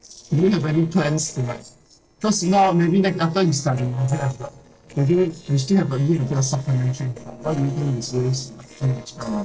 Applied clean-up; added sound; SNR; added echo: neural separator model SepFormer DNS4.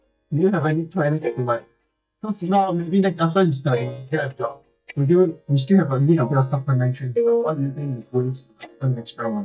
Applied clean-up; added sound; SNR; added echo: neural mask model DeepFilterNet 3.